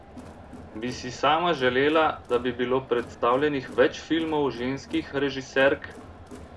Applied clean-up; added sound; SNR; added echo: none; Crowd; 18 dB; none.